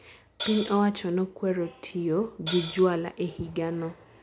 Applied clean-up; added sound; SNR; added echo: none; Hi-hat; 5 dB; none.